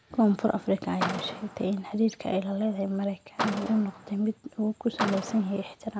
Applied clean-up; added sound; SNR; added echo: none; Car; 8 dB; none.